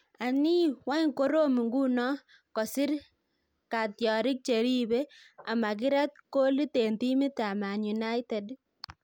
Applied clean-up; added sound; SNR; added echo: none; none; none; none.